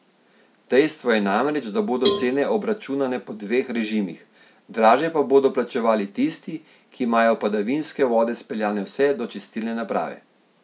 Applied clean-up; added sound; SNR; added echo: none; Cowbell; 6 dB; none.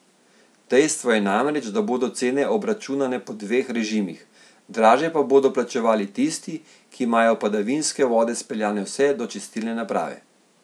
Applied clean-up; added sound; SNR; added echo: none; none; none; none.